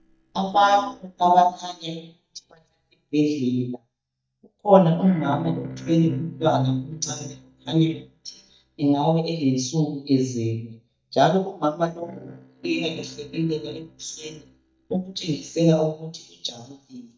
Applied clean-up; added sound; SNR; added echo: neural mask model DeepFilterNet 3.